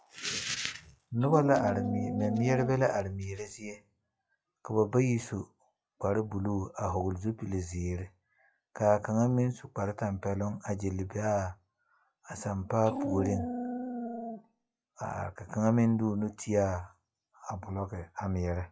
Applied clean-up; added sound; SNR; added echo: classical method log-MMSE.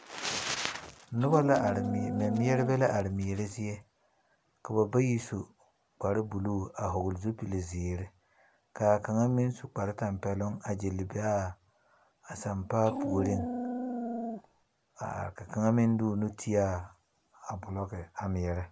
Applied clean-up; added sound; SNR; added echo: none; Dog; 3 dB; none.